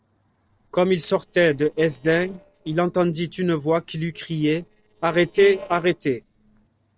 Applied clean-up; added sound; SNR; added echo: neural separator model SepFormer DNS4.